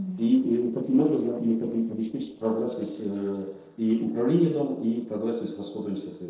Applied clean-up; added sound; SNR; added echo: neural separator model SepFormer DNS4.